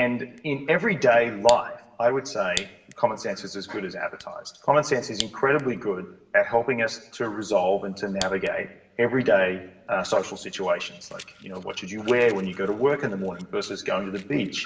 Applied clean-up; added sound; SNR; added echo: none; Fire; 18 dB; reverberation time 1.0 s.